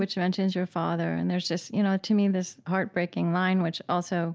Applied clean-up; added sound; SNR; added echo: none; none; none; none.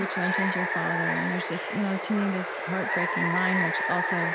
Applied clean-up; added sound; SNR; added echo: none; Water; -1 dB; none.